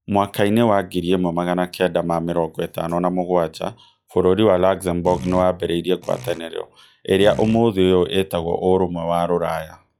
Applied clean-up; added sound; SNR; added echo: classical method log-MMSE.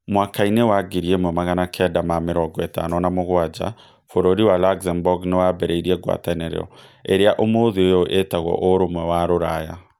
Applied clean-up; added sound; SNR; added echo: none; none; none; none.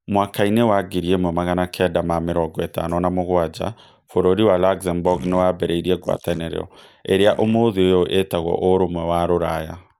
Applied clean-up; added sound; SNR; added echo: neural mask model Resemble Enhance denoiser.